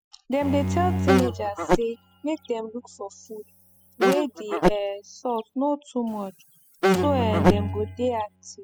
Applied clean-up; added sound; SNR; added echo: classical method spectral subtraction.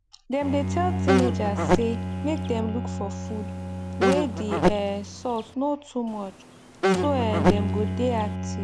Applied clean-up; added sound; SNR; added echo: none; Insect + Bowed string instrument; -2 dB; none.